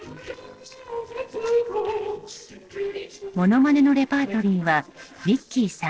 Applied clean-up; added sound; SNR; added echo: neural separator model SepFormer DNS4.